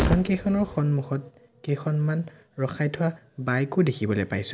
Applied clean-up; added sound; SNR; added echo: none; Fire; 9 dB; none.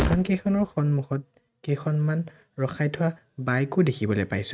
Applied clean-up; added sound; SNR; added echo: neural mask model RNNoise.